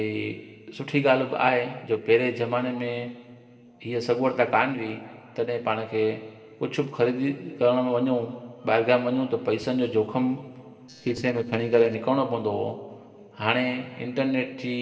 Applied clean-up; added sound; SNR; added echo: neural separator model SepFormer DNS4.